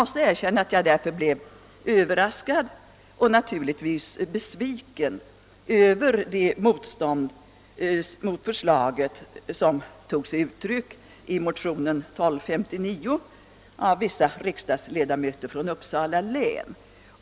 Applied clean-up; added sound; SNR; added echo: none; none; none; none.